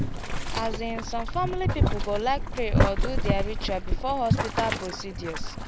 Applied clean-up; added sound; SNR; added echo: none; Boiling; -4 dB; none.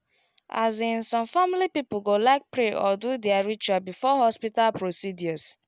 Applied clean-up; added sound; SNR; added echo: none; none; none; none.